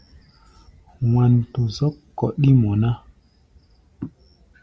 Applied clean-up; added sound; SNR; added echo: none; none; none; none.